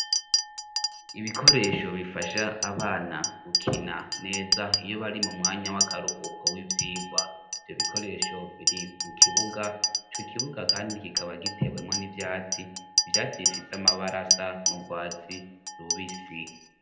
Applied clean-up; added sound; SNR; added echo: none; Chink, clink; -5 dB; reverberation time 0.7 s.